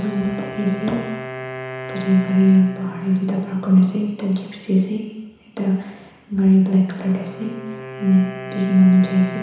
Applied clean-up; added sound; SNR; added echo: none; Wind instrument, woodwind instrument; 15 dB; reverberation time 1.0 s.